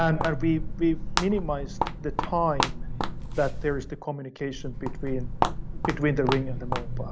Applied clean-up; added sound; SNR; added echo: none; Walk, footsteps; 1 dB; none.